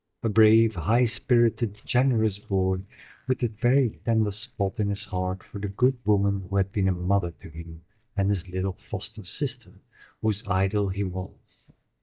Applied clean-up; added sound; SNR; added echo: neural mask model DeepFilterNet 3.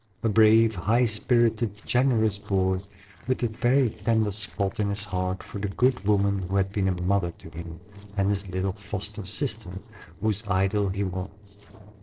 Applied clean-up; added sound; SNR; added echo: neural separator model SepFormer DNS4.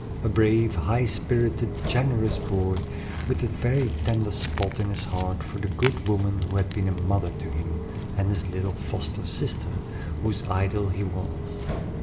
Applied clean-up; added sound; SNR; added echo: none; Walk, footsteps; 4 dB; reverberation time 0.8 s.